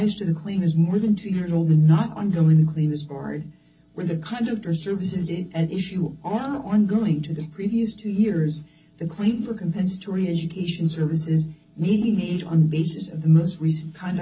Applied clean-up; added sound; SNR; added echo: none; none; none; reverberation time 0.4 s.